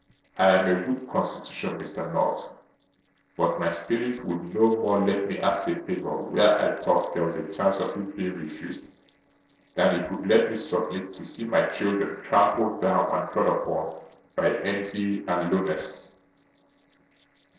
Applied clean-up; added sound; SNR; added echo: neural separator model SepFormer DNS4.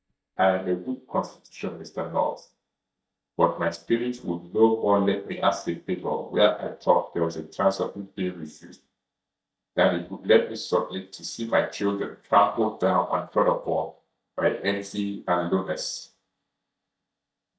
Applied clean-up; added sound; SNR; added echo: neural mask model DeepFilterNet 3.